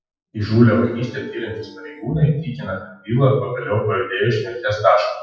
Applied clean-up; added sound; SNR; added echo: classical method WPE with log-MMSE.